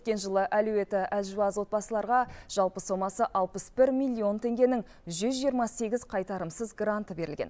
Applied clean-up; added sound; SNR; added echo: none; none; none; none.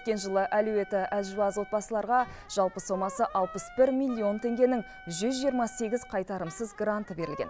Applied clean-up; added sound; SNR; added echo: none; Wind instrument, woodwind instrument; 18 dB; none.